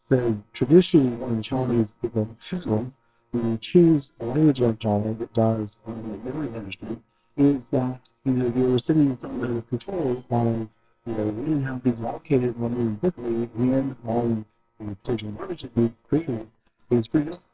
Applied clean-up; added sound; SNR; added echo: neural separator model SepFormer WHAMR!.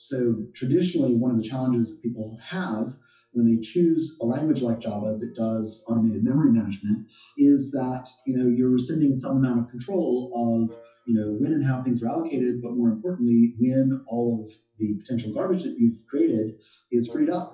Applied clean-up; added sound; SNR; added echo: classical method WPE with log-MMSE.